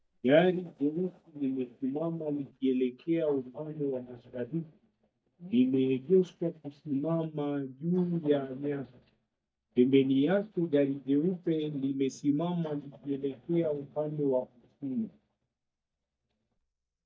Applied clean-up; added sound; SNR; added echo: neural mask model DeepFilterNet 3.